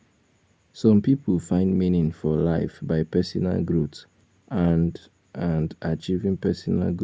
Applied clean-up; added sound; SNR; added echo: none; none; none; none.